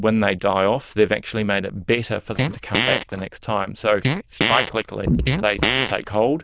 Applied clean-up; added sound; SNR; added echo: neural diffusion model UNIVERSE++.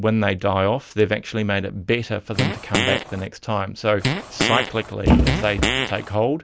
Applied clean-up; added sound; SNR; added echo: none; Fart + Thump, thud; -1 dB; none.